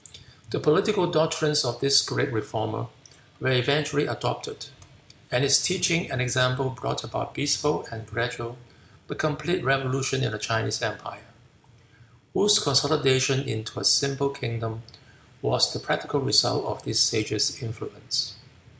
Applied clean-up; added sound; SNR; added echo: none; none; none; none.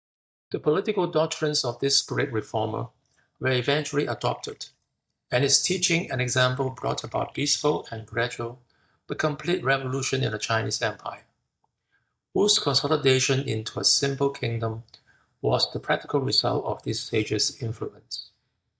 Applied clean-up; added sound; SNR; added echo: neural mask model DeepFilterNet 3.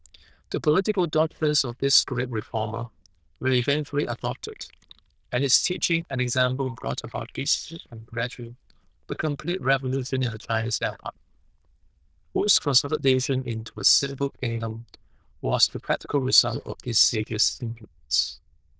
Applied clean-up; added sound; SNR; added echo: neural diffusion model UNIVERSE++.